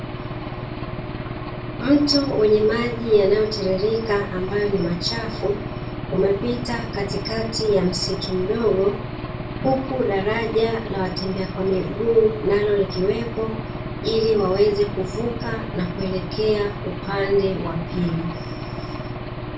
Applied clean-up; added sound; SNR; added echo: none; Engine / Aircraft; 7 dB; reverberation time 0.3 s.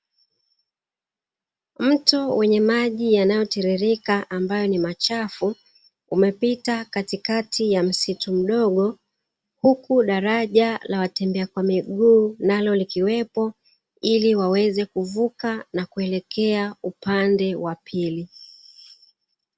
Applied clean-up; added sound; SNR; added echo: none; none; none; none.